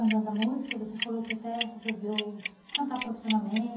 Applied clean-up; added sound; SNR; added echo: none; Clock; -5 dB; reverberation time 0.7 s.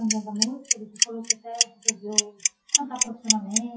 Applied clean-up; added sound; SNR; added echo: classical method WPE with log-MMSE.